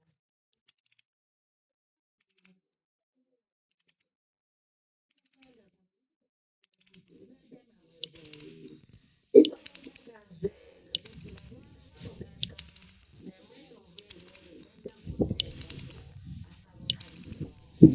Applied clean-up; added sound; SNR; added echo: neural mask model DeepFilterNet 3.